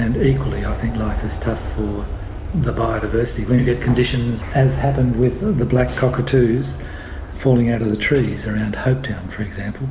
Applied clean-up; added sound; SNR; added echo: none; Aircraft; 9 dB; none.